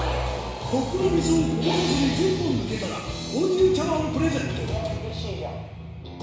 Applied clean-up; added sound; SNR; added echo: none; Bowed string instrument; 7 dB; reverberation time 1.0 s.